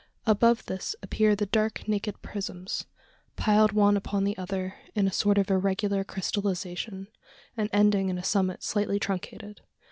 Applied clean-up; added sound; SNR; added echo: none; none; none; none.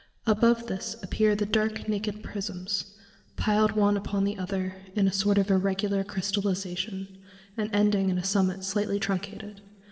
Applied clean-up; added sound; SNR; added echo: none; none; none; reverberation time 1.5 s.